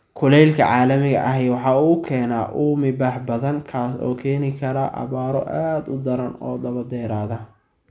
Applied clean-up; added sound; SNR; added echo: none; none; none; none.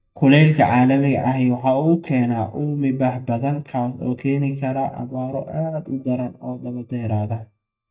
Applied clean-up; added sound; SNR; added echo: neural mask model DeepFilterNet 3.